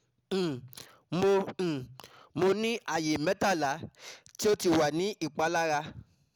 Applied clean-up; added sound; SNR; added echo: none; none; none; none.